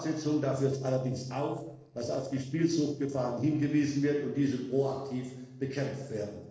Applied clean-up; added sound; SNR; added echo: neural separator model SepFormer DNS4.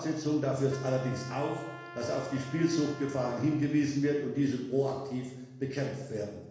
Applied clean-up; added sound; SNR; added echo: none; Trumpet; 16 dB; reverberation time 1.1 s.